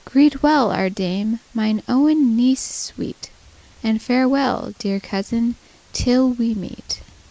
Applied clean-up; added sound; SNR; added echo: neural mask model Resemble Enhance denoiser.